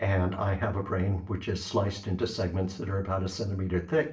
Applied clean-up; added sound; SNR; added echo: none; none; none; reverberation time 0.4 s.